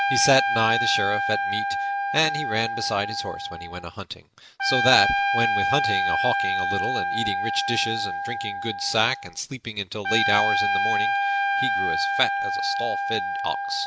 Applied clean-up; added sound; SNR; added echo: none; Trumpet; -2 dB; none.